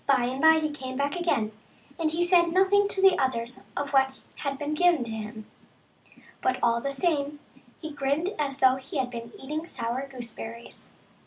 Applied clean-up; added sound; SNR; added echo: none; none; none; none.